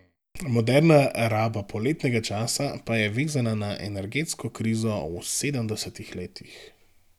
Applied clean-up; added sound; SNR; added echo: none; none; none; none.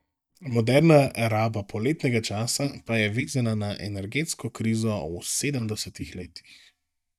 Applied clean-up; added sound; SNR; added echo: neural mask model DeepFilterNet 3.